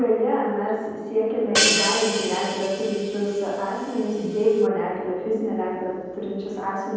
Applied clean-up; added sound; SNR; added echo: none; Hi-hat; 3 dB; reverberation time 1.2 s.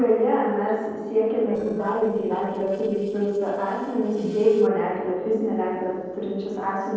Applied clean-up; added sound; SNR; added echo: neural separator model SepFormer DNS4.